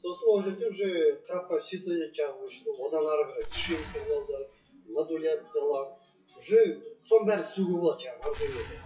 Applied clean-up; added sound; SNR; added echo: classical method WPE with log-MMSE.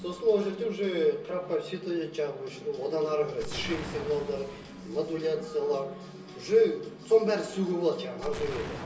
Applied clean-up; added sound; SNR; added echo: none; Explosion; 16 dB; reverberation time 0.2 s.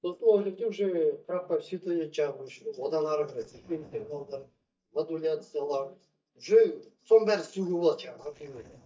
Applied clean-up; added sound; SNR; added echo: neural mask model DeepFilterNet 3.